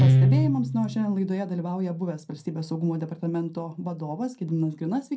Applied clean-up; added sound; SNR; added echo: none; Guitar; -1 dB; reverberation time 0.2 s.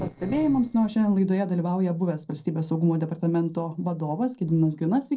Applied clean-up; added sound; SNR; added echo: neural separator model SepFormer DNS4.